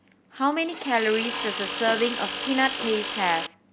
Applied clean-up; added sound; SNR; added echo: none; Tools; 4 dB; none.